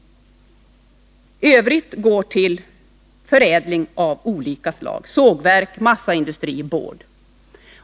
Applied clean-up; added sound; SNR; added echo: none; none; none; none.